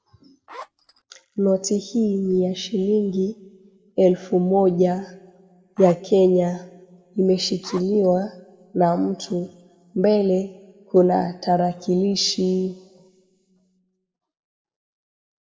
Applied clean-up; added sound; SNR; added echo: none; Zipper (clothing); 19 dB; reverberation time 1.0 s.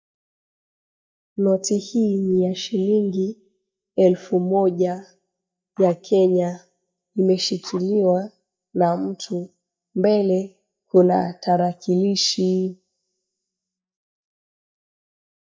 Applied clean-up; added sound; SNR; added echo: neural mask model DeepFilterNet 3.